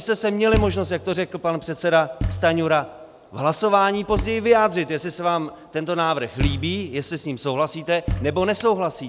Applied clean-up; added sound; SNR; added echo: none; Thump, thud; 10 dB; none.